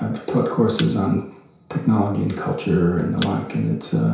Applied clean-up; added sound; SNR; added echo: none; Thump, thud; 17 dB; reverberation time 0.6 s.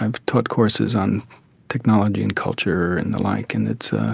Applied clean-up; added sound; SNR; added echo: none; none; none; none.